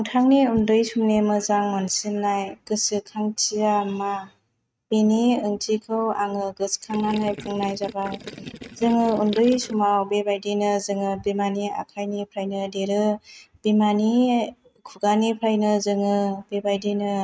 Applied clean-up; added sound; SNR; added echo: neural mask model RNNoise.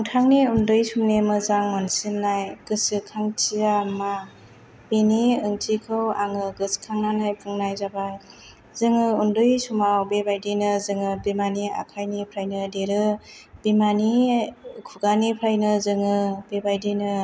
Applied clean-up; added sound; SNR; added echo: none; none; none; none.